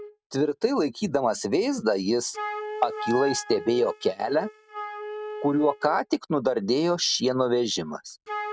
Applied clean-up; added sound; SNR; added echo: neural mask model RNNoise.